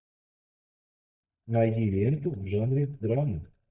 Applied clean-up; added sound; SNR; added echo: neural mask model DeepFilterNet 3.